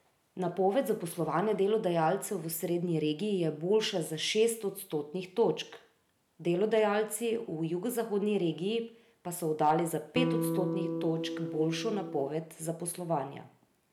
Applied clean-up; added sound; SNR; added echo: none; Electric guitar; 3 dB; none.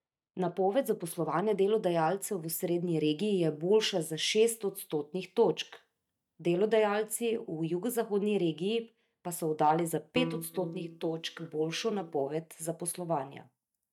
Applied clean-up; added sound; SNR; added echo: neural mask model DeepFilterNet 3.